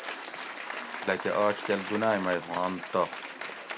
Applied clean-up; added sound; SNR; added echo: none; Applause / Cheering; 8 dB; none.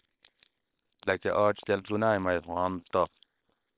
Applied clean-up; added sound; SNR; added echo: neural separator model SepFormer WHAM!.